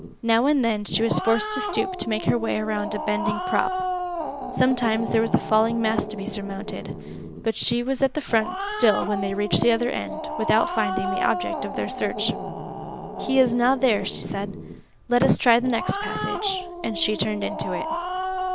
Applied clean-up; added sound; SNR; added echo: none; Growling; 6 dB; none.